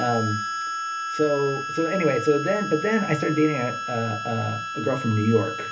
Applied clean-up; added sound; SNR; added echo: none; Harmonica; 6 dB; reverberation time 0.3 s.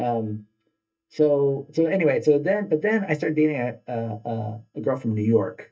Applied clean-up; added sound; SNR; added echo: neural mask model DeepFilterNet 3.